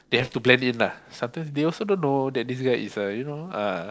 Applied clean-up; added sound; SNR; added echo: neural separator model SepFormer DNS4.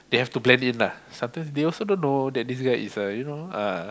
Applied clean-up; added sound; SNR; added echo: none; none; none; none.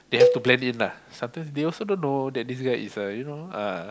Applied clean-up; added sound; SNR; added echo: none; Cowbell; -2 dB; none.